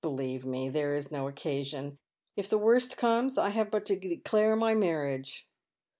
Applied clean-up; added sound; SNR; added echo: none; none; none; none.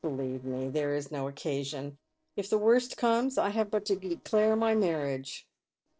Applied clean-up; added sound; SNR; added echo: neural separator model SepFormer DNS4.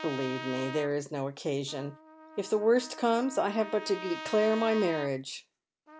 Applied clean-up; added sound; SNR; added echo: none; Trumpet; 13 dB; none.